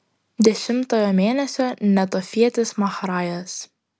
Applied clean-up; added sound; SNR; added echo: none; none; none; none.